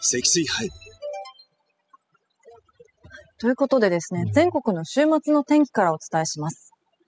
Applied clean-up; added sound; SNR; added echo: classical method spectral subtraction.